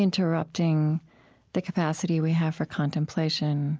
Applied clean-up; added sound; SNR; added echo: none; none; none; none.